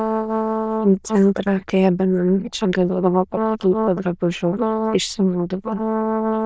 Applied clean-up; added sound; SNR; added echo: neural diffusion model UNIVERSE++.